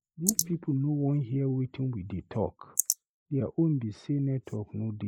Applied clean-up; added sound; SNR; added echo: neural mask model Resemble Enhance denoiser.